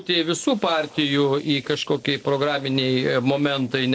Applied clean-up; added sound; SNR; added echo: neural separator model SepFormer DNS4.